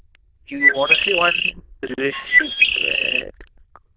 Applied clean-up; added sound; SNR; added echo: neural diffusion model UNIVERSE++.